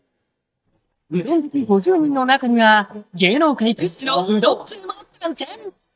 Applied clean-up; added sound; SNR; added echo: neural mask model DeepFilterNet 3.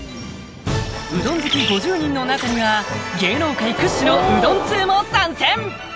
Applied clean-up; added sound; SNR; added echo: none; Bird; 7 dB; none.